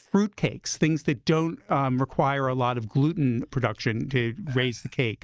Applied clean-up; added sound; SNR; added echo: neural mask model DeepFilterNet 3.